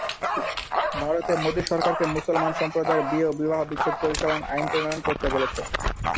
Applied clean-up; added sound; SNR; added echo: none; Dog; 2 dB; none.